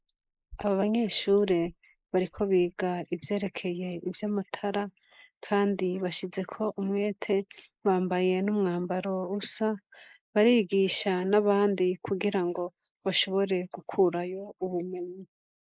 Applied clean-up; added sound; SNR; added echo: neural mask model Resemble Enhance denoiser.